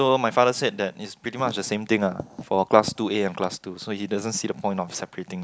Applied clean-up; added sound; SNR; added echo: none; none; none; none.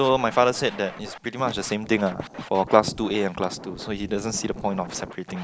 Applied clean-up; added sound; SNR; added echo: none; Scratching (performance technique); 16 dB; none.